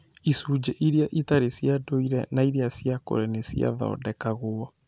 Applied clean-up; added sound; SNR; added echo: none; none; none; none.